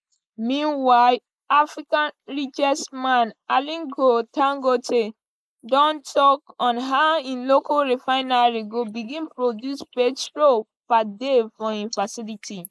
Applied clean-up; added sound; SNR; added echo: neural mask model Resemble Enhance denoiser.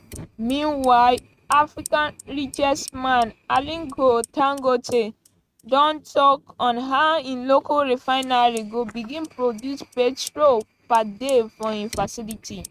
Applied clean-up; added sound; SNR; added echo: neural mask model RNNoise.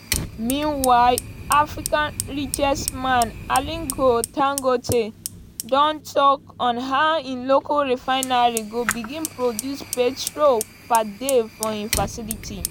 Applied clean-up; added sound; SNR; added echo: none; Fire; 10 dB; none.